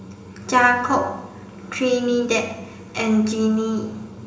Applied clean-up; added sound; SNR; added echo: none; none; none; reverberation time 1.0 s.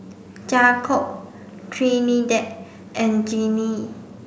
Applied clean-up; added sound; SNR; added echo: none; none; none; none.